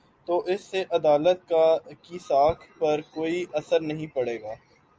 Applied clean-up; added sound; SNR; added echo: none; none; none; none.